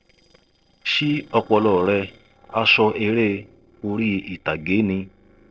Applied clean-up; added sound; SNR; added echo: neural separator model SepFormer DNS4.